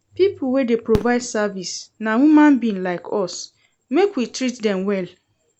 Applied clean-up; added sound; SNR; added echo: none; Fireworks; 19 dB; none.